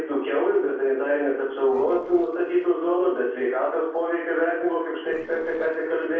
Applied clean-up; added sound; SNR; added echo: neural separator model SepFormer DNS4.